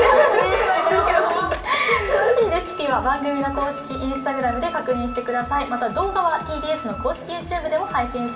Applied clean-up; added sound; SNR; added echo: none; Wind instrument, woodwind instrument; 14 dB; reverberation time 0.7 s.